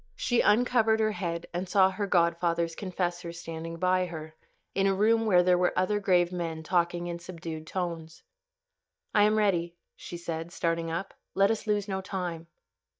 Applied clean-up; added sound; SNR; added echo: neural mask model DeepFilterNet 3.